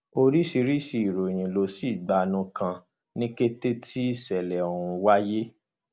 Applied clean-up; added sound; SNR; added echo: none; none; none; none.